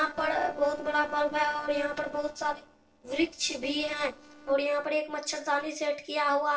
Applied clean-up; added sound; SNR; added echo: neural separator model SepFormer DNS4.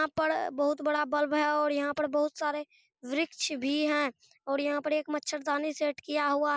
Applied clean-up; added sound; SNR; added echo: none; none; none; none.